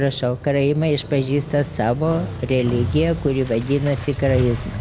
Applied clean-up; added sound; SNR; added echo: none; Motorcycle; 9 dB; none.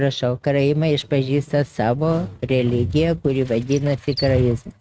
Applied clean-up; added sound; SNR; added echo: neural mask model RNNoise.